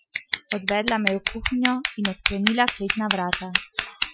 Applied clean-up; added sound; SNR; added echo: classical method Wiener filter.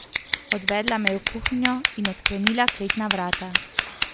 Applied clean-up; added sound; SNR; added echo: none; Scissors; 0 dB; none.